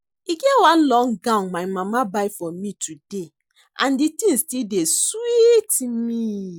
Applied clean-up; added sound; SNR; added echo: none; none; none; none.